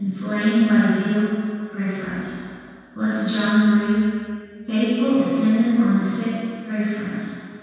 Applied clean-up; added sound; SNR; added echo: none; none; none; reverberation time 2.1 s.